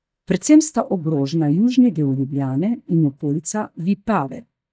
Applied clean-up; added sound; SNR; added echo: neural mask model DeepFilterNet 3.